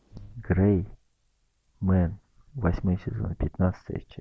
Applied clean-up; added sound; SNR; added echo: none; none; none; none.